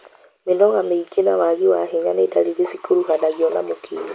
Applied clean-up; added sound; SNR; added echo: none; none; none; none.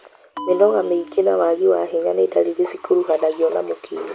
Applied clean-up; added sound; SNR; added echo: none; Bell; 19 dB; none.